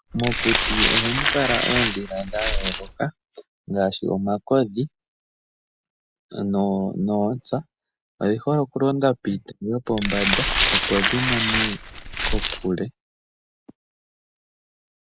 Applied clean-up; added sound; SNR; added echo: none; Glass; -2 dB; none.